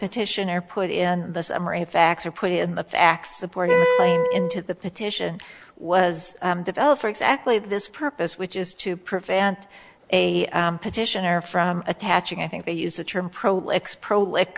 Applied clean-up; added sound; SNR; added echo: none; Wind instrument, woodwind instrument; -2 dB; none.